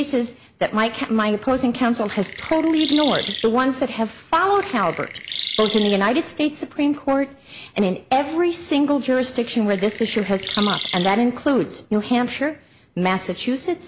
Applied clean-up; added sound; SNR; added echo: none; Chirp, tweet; 8 dB; none.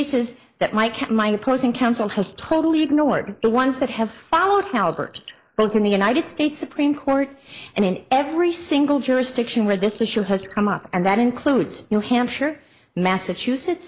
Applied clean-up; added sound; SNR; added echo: neural mask model Resemble Enhance denoiser.